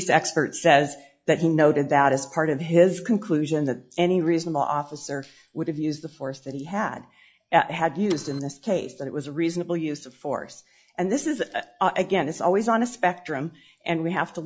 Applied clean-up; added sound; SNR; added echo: classical method log-MMSE.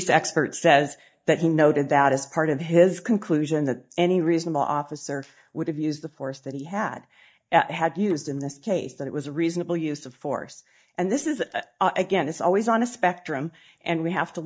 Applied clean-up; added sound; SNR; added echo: neural mask model DeepFilterNet 3.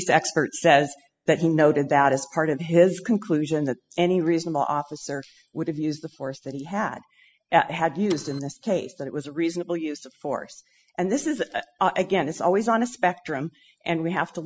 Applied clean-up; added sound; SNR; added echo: classical method spectral subtraction.